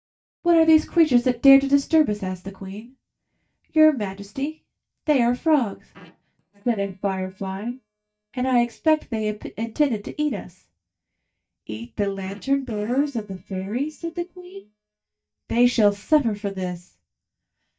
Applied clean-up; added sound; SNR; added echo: neural mask model DeepFilterNet 3.